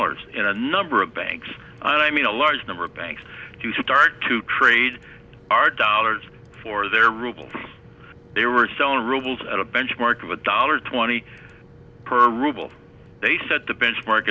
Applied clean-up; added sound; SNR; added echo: none; none; none; none.